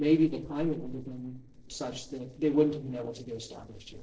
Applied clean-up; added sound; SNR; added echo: neural separator model SepFormer DNS4.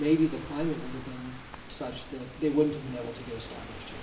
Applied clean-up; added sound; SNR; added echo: none; Rain / Thunderstorm; 12 dB; reverberation time 0.6 s.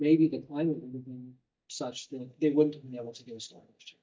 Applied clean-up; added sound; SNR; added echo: neural mask model DeepFilterNet 3.